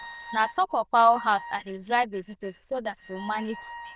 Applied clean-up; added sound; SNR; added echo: neural diffusion model UNIVERSE++.